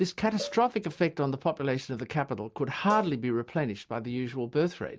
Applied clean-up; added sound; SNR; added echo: none; Cowbell; 18 dB; none.